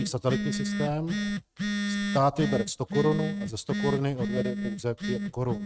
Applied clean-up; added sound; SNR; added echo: neural mask model RNNoise.